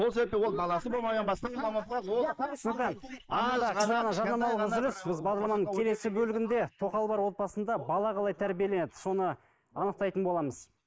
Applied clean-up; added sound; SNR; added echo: neural mask model Resemble Enhance denoiser.